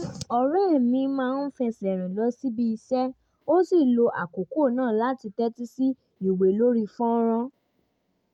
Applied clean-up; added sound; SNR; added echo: none; none; none; none.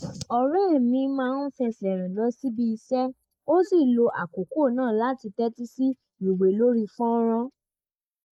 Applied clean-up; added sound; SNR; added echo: neural mask model Resemble Enhance denoiser.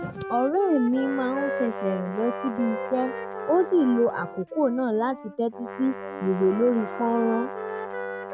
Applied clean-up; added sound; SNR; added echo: none; Brass instrument + Wind instrument, woodwind instrument; 8 dB; none.